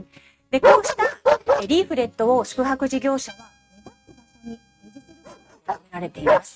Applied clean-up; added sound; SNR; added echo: neural mask model RNNoise.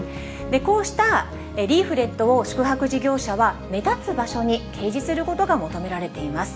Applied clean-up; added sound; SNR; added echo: none; none; none; none.